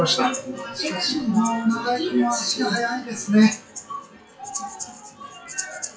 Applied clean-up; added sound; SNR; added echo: classical method WPE with log-MMSE.